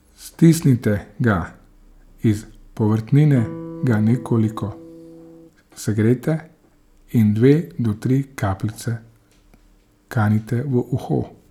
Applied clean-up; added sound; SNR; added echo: none; Electric guitar; 15 dB; none.